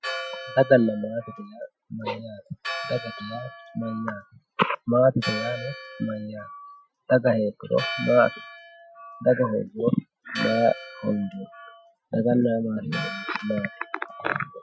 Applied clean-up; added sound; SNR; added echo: classical method Wiener filter.